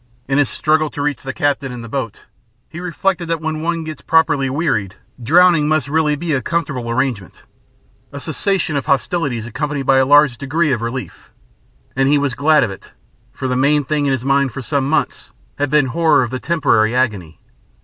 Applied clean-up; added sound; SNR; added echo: none; none; none; none.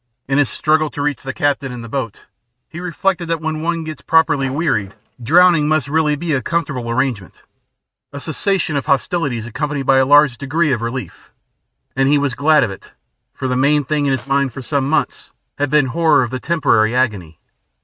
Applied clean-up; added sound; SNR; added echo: neural mask model RNNoise.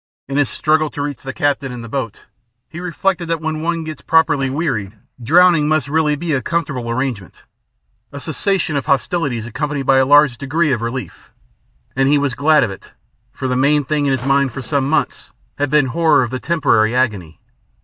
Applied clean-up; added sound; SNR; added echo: neural mask model DeepFilterNet 3.